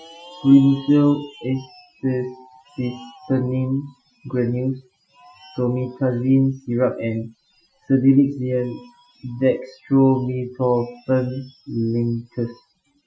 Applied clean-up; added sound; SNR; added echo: classical method Wiener filter.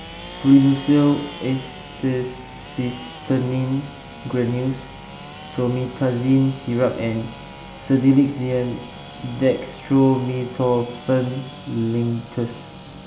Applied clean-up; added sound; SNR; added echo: none; Sawing / Engine; 17 dB; none.